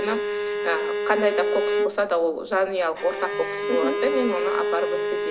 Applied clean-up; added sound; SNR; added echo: none; Bowed string instrument; 1 dB; none.